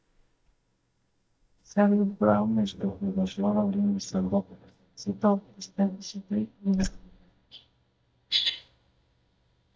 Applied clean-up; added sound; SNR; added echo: neural mask model DeepFilterNet 3.